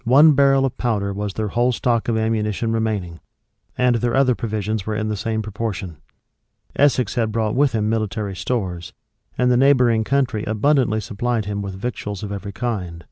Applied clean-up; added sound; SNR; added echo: none; none; none; none.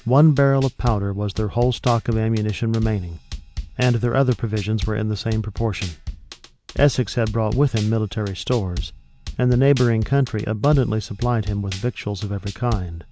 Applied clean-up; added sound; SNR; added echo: none; Drum kit; 12 dB; none.